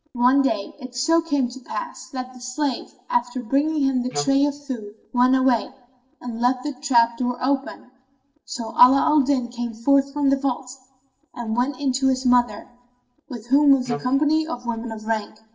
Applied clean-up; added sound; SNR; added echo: none; Wind instrument, woodwind instrument; 10 dB; reverberation time 0.6 s.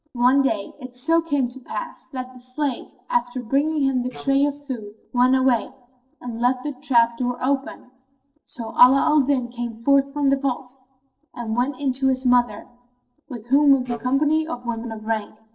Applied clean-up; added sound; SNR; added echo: neural separator model SepFormer DNS4.